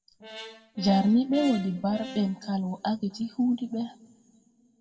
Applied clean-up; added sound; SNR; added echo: none; Brass instrument; 14 dB; reverberation time 1.3 s.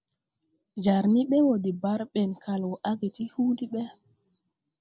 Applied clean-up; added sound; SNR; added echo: none; none; none; none.